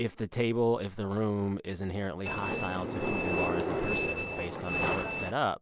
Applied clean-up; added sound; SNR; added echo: none; Train; 0 dB; none.